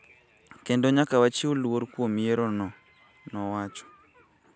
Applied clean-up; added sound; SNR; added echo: none; none; none; none.